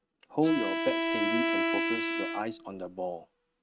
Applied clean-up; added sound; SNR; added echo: neural mask model RNNoise.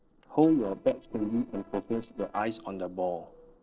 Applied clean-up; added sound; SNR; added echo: neural separator model SepFormer DNS4.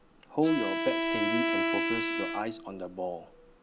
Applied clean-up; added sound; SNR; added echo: none; Bowed string instrument; -1 dB; none.